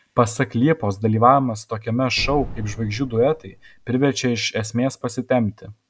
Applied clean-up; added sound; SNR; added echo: none; Boom; 12 dB; none.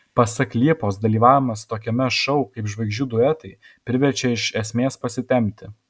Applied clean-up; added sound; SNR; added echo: none; none; none; none.